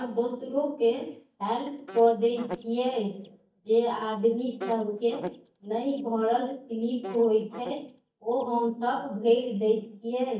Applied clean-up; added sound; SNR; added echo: neural mask model DeepFilterNet 3.